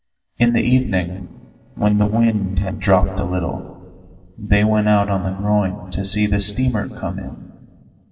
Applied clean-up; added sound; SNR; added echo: neural separator model SepFormer DNS4.